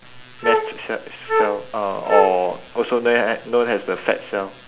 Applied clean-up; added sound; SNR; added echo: none; Wind instrument, woodwind instrument; 1 dB; none.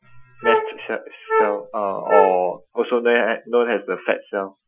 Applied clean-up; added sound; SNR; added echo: classical method Wiener filter.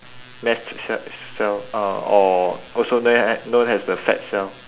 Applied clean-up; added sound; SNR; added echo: none; none; none; none.